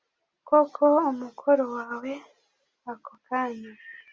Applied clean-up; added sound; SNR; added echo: none; none; none; none.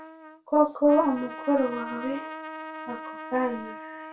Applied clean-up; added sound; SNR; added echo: none; Trumpet; 12 dB; reverberation time 0.2 s.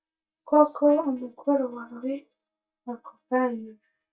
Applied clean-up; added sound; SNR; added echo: neural mask model DeepFilterNet 3.